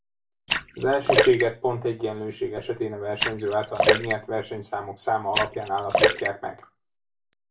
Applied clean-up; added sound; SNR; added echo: none; Splash, splatter; -1 dB; reverberation time 0.2 s.